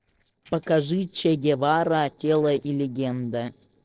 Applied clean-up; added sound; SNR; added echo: neural separator model SepFormer DNS4.